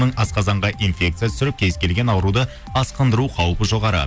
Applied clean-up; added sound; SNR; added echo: none; none; none; none.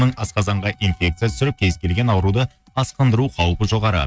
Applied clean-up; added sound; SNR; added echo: neural mask model RNNoise.